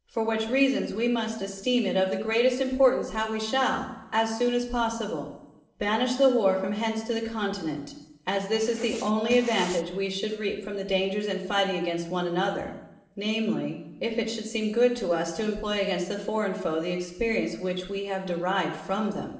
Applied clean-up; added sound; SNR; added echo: neural separator model SepFormer DNS4.